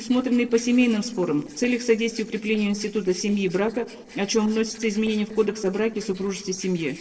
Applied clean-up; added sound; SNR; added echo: neural separator model SepFormer DNS4.